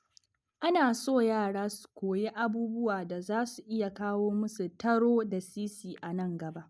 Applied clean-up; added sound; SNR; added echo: none; none; none; none.